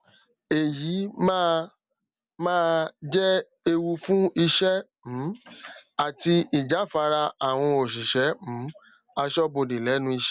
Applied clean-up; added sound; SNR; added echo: none; none; none; none.